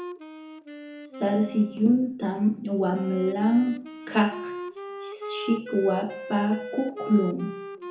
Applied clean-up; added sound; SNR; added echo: none; Wind instrument, woodwind instrument; 12 dB; reverberation time 0.7 s.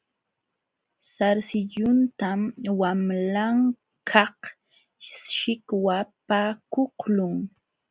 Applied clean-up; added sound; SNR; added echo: none; none; none; none.